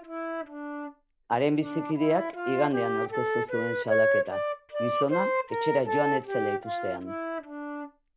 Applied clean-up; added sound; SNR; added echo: none; Wind instrument, woodwind instrument; 0 dB; none.